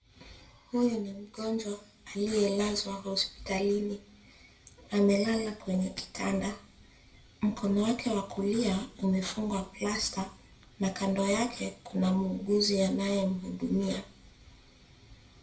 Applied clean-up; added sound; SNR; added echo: none; none; none; reverberation time 0.3 s.